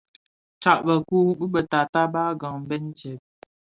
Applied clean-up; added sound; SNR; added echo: none; none; none; none.